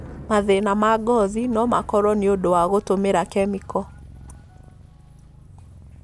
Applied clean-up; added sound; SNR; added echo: none; Bicycle + Purr; 19 dB; none.